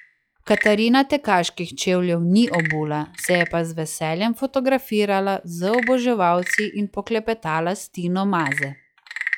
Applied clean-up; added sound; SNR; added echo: classical method log-MMSE.